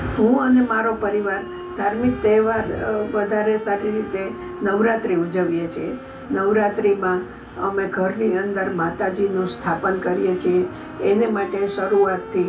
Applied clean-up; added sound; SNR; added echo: none; Wind instrument, woodwind instrument; 16 dB; reverberation time 0.1 s.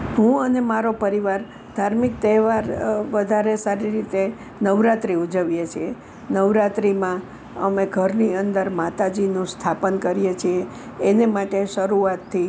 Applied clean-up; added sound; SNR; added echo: none; none; none; none.